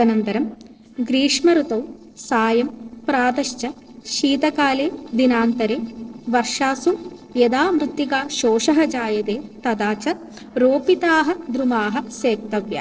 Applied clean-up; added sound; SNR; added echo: neural separator model SepFormer DNS4.